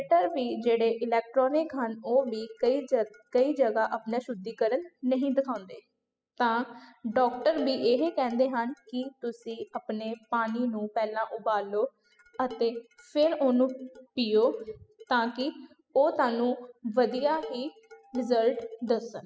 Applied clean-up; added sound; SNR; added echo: classical method spectral subtraction.